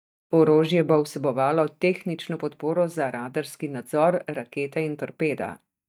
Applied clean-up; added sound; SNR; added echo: neural mask model DeepFilterNet 3.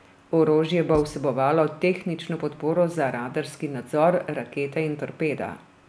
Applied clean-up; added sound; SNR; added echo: none; Writing; 15 dB; none.